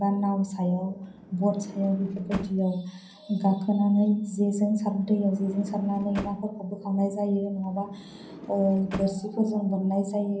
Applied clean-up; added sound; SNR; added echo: none; Sliding door; 16 dB; reverberation time 0.6 s.